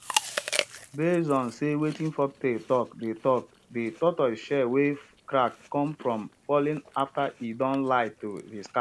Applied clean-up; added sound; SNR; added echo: none; Chewing, mastication; 11 dB; none.